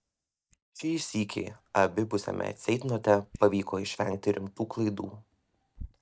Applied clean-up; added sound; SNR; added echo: neural mask model DeepFilterNet 3.